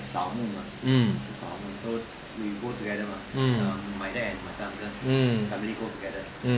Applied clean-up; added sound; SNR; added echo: none; none; none; none.